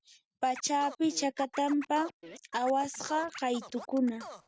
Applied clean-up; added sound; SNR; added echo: none; Scratching (performance technique); 16 dB; none.